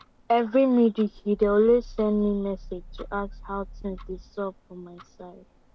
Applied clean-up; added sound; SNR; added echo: none; Growling + Tick-tock; 18 dB; none.